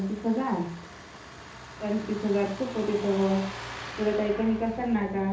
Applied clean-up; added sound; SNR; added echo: none; Truck; 13 dB; reverberation time 0.6 s.